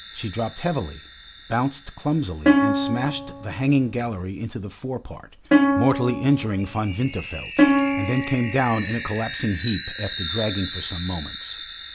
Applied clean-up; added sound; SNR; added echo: none; Plucked string instrument + Chime; -5 dB; none.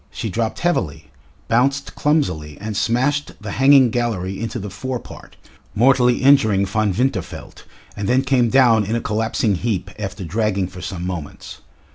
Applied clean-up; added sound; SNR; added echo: none; none; none; none.